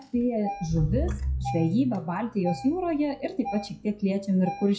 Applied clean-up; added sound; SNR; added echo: classical method WPE with log-MMSE.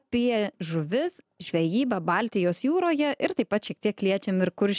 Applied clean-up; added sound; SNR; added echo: none; none; none; none.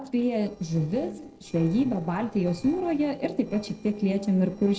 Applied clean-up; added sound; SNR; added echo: neural separator model SepFormer DNS4.